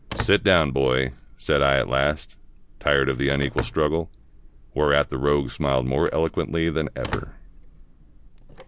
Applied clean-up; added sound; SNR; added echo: none; Telephone; 14 dB; none.